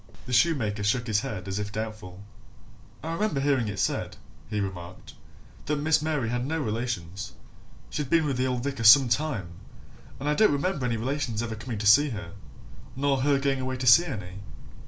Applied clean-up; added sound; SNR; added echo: none; none; none; none.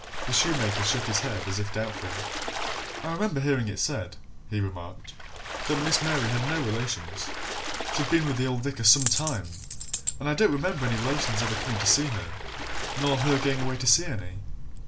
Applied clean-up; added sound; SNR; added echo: none; Water / Splash, splatter + Coin (dropping); 7 dB; none.